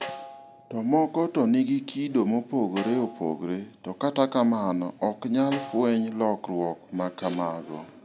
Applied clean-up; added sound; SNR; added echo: none; Snare drum; 18 dB; none.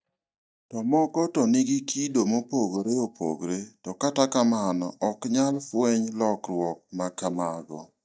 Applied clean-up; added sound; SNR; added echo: neural mask model DeepFilterNet 3.